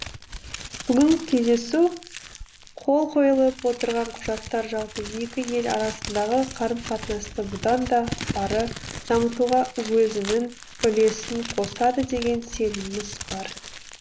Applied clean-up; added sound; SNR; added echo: none; Crumpling, crinkling; 12 dB; none.